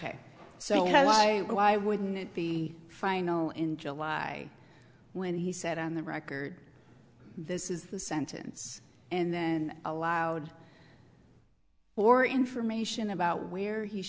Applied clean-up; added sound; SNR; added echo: none; none; none; none.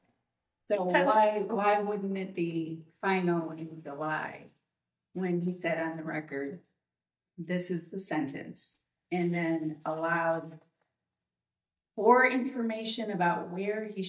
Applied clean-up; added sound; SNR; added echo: neural mask model DeepFilterNet 3.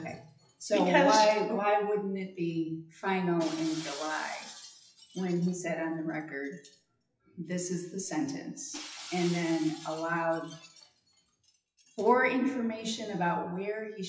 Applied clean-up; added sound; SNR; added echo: classical method WPE with log-MMSE.